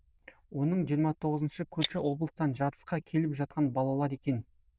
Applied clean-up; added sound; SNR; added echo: neural diffusion model UNIVERSE++.